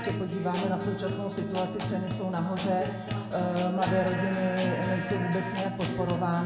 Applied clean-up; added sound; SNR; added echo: none; Guitar; 3 dB; reverberation time 1.9 s.